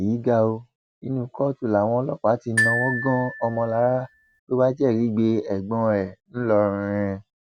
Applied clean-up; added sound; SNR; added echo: none; Glockenspiel; 4 dB; none.